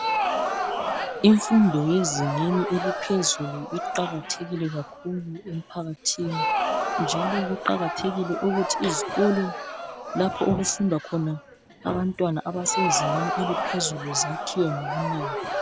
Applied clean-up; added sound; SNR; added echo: none; Crowd; 4 dB; none.